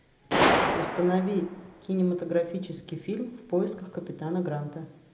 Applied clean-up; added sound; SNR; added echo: none; Gunshot, gunfire; 1 dB; reverberation time 0.7 s.